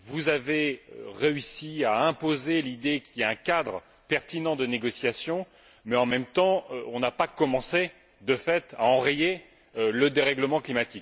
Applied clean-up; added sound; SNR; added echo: none; none; none; none.